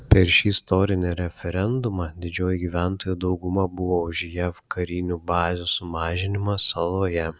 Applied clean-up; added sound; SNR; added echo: none; none; none; none.